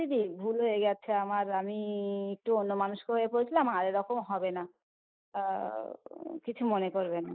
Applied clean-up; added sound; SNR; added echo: neural mask model Resemble Enhance denoiser.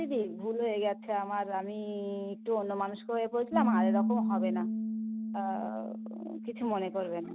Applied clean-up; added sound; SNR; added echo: none; Bass guitar; 1 dB; none.